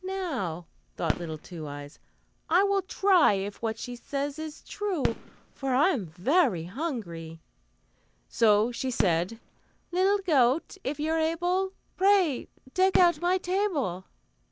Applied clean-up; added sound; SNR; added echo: none; Fireworks; 13 dB; none.